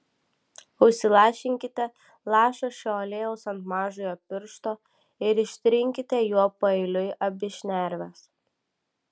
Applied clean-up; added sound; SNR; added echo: none; none; none; none.